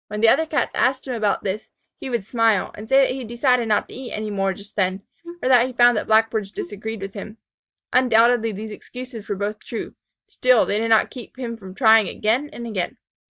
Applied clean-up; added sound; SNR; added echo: neural mask model DeepFilterNet 3.